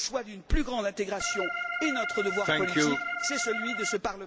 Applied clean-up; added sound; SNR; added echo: none; Organ; 2 dB; none.